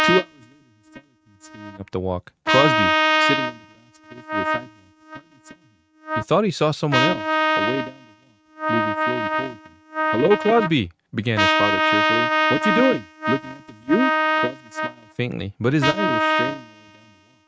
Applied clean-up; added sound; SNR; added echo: neural mask model RNNoise.